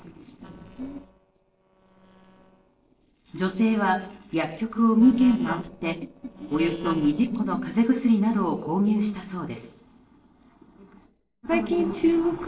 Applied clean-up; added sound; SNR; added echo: neural separator model SepFormer DNS4.